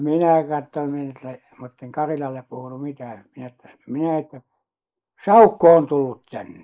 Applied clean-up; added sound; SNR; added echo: neural mask model Resemble Enhance denoiser.